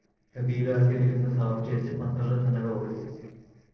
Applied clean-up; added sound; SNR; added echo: neural separator model SepFormer DNS4.